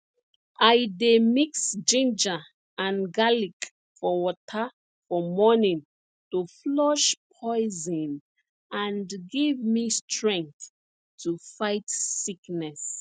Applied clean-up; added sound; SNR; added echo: none; none; none; none.